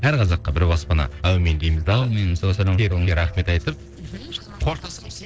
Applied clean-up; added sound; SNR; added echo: neural separator model SepFormer DNS4.